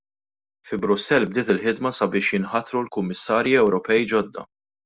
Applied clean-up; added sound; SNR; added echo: none; none; none; none.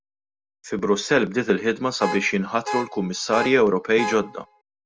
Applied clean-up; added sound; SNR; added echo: none; Alarm / Car; 9 dB; none.